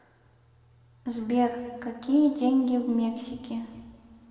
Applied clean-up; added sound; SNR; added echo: none; none; none; reverberation time 1.8 s.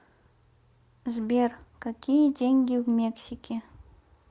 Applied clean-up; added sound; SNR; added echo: none; none; none; none.